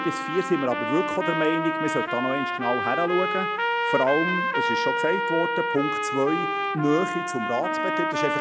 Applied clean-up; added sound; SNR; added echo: none; Trumpet; 0 dB; none.